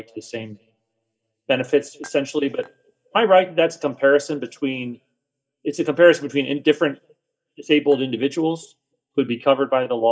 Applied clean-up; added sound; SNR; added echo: neural mask model DeepFilterNet 3.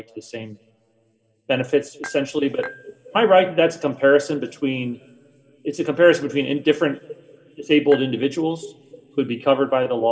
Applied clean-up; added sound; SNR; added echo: none; Dishes, pots, and pans / Chink, clink; 17 dB; reverberation time 2.4 s.